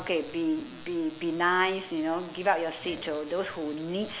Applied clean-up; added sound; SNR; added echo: none; none; none; none.